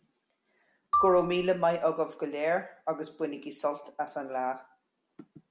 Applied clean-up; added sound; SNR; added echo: none; Marimba, xylophone; 4 dB; none.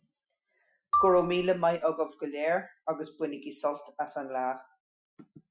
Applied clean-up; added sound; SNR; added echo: classical method Wiener filter.